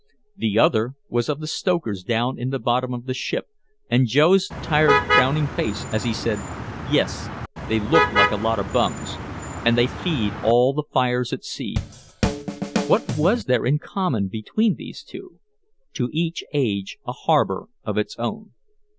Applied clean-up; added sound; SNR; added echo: none; Motor vehicle (road) + Drum kit; 2 dB; none.